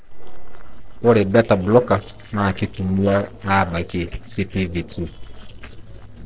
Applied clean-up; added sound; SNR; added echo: neural separator model SepFormer DNS4.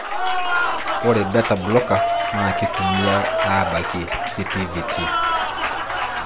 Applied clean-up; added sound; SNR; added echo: none; Applause; -1 dB; none.